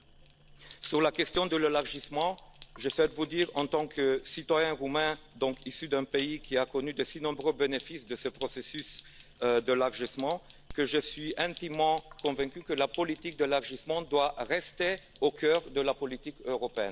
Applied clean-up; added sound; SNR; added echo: none; Sink (filling or washing); 16 dB; none.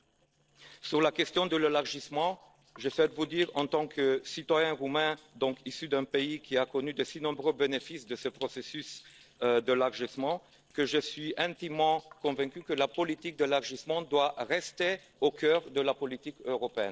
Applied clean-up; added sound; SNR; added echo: neural separator model SepFormer DNS4.